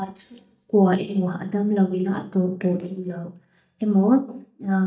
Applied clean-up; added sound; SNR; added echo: neural mask model DeepFilterNet 3.